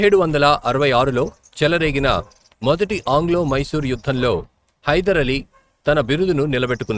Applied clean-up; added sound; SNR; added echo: neural mask model RNNoise.